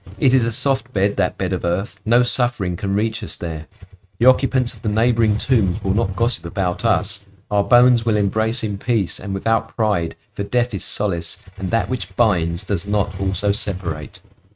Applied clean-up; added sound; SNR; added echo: neural mask model RNNoise.